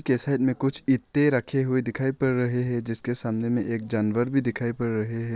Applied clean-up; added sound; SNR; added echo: none; none; none; none.